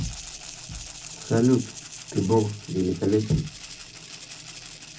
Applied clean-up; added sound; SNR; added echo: none; Rattle (instrument); 14 dB; reverberation time 0.4 s.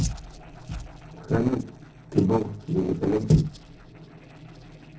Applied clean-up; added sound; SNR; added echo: neural separator model SepFormer DNS4.